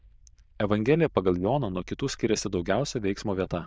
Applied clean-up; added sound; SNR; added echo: neural diffusion model UNIVERSE++.